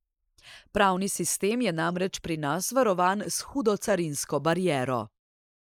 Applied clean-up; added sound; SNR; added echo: neural mask model Resemble Enhance denoiser.